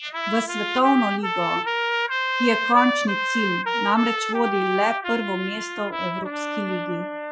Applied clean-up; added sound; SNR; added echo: classical method Wiener filter.